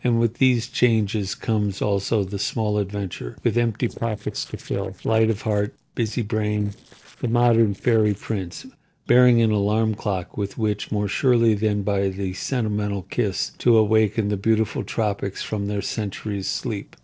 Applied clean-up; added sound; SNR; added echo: neural separator model SepFormer DNS4.